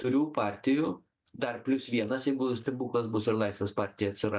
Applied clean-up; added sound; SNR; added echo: neural mask model DeepFilterNet 3.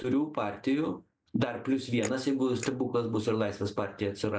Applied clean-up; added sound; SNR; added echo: neural mask model Resemble Enhance denoiser.